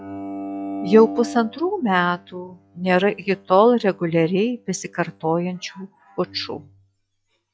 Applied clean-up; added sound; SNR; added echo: classical method log-MMSE.